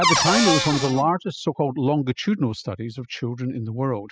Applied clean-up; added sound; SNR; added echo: classical method spectral subtraction.